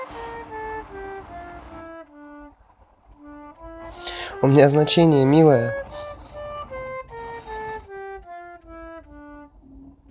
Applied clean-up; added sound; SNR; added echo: none; Wind instrument, woodwind instrument; 13 dB; none.